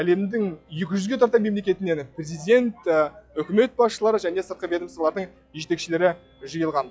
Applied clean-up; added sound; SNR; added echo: classical method log-MMSE.